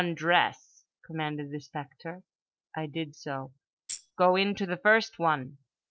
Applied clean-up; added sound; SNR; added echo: neural separator model SepFormer DNS4.